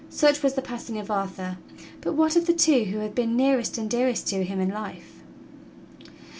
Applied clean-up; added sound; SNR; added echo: none; none; none; none.